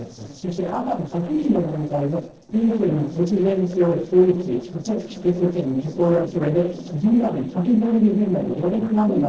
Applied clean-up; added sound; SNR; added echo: neural separator model SepFormer DNS4.